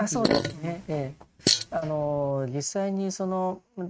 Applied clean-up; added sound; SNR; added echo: neural mask model RNNoise.